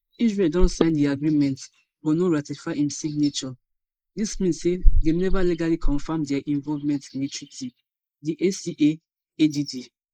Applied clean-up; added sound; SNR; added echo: neural mask model Resemble Enhance denoiser.